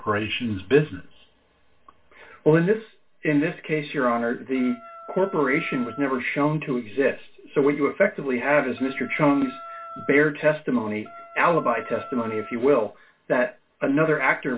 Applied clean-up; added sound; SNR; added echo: none; Wind instrument, woodwind instrument; 17 dB; reverberation time 0.1 s.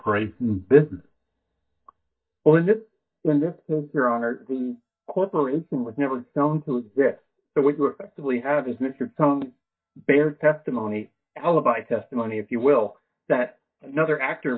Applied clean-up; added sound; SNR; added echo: neural mask model DeepFilterNet 3.